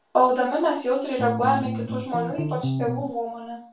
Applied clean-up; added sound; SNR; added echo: none; Bass guitar; 4 dB; reverberation time 0.3 s.